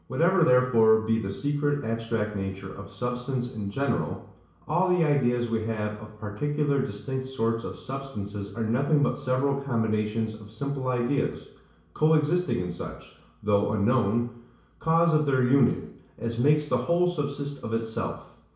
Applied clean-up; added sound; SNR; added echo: none; none; none; reverberation time 0.6 s.